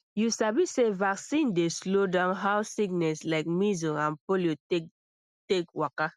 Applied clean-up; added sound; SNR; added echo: none; none; none; none.